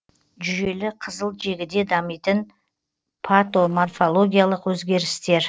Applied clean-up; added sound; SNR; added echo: neural separator model SepFormer DNS4.